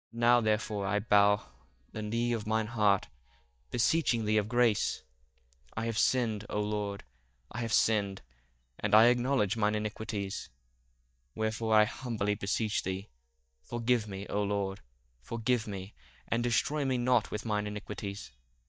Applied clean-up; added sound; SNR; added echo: neural mask model DeepFilterNet 3.